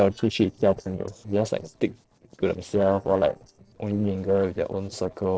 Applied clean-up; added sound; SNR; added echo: neural separator model SepFormer DNS4.